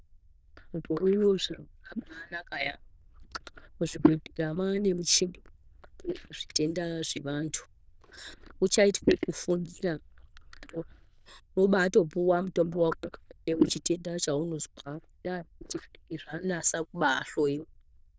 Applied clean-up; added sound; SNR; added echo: neural diffusion model UNIVERSE++.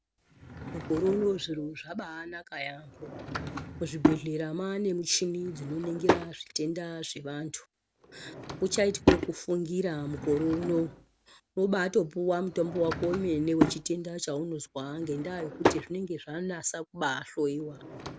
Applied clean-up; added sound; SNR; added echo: none; Drawer open or close / Wood; 4 dB; none.